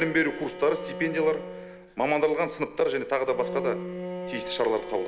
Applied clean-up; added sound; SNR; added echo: none; Bowed string instrument; 10 dB; none.